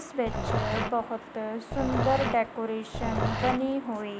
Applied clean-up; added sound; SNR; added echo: none; Growling; 1 dB; none.